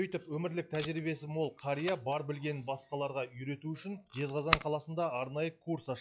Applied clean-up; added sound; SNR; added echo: classical method log-MMSE.